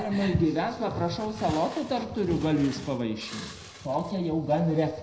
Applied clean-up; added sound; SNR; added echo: none; Glass; 19 dB; reverberation time 0.8 s.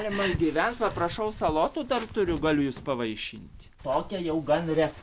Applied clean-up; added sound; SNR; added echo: none; none; none; none.